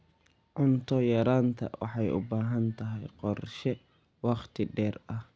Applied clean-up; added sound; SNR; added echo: none; none; none; none.